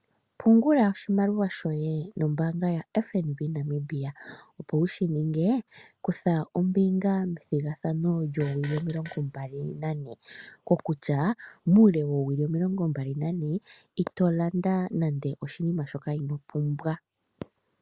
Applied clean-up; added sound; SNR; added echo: none; Fart; 20 dB; none.